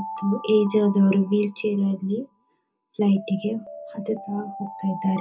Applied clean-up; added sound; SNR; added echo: none; Alarm; 15 dB; reverberation time 0.2 s.